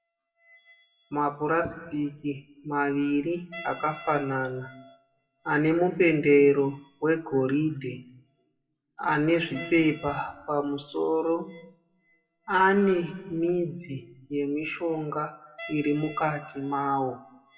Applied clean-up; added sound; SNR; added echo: classical method WPE with log-MMSE.